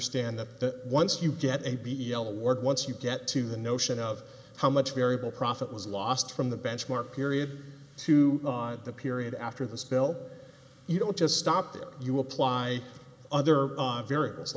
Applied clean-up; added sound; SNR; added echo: none; none; none; none.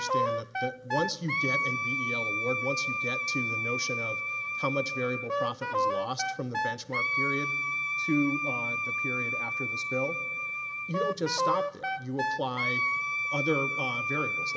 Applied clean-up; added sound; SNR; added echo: none; Wind instrument, woodwind instrument; -3 dB; none.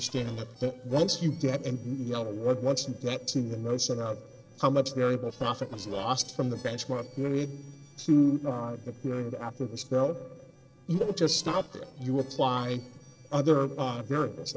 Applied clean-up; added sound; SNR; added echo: neural separator model SepFormer DNS4.